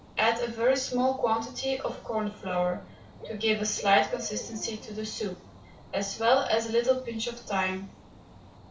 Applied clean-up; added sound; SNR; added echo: none; Bird / Dog; 18 dB; reverberation time 0.2 s.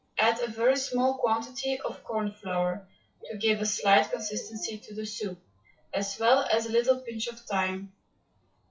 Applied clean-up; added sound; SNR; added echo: classical method WPE with log-MMSE.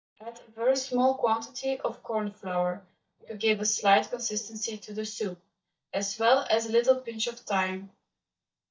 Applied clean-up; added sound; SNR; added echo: neural mask model DeepFilterNet 3.